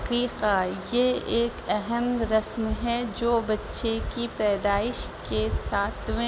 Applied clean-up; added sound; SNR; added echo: none; none; none; none.